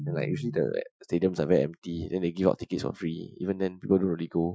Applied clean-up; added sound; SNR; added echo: classical method Wiener filter.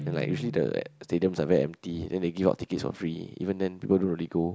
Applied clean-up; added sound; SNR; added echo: none; Guitar; 15 dB; none.